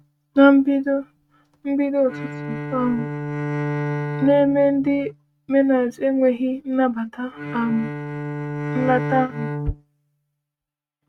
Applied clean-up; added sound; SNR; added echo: neural mask model RNNoise.